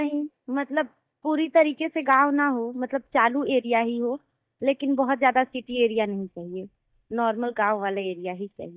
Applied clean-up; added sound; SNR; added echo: neural mask model DeepFilterNet 3.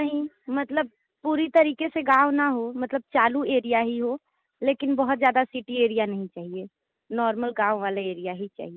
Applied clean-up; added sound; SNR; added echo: none; none; none; none.